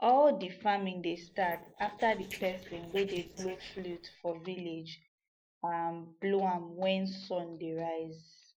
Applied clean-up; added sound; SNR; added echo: neural mask model Resemble Enhance denoiser.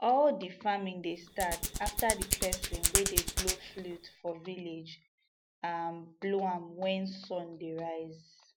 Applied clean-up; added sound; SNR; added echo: none; Hands; -1 dB; none.